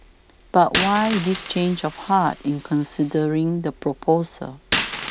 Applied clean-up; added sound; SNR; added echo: none; Coin (dropping); 6 dB; none.